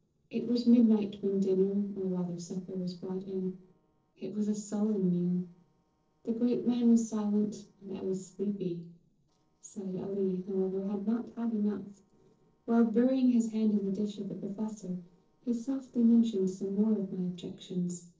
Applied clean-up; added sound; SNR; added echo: neural separator model SepFormer DNS4.